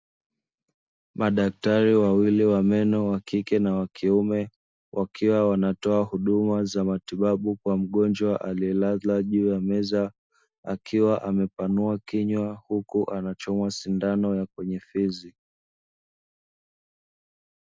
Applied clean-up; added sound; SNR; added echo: none; none; none; none.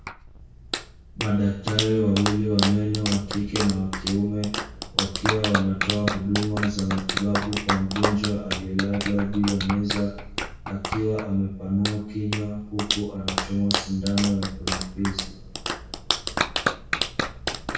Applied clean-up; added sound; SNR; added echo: none; Clapping; 4 dB; reverberation time 0.6 s.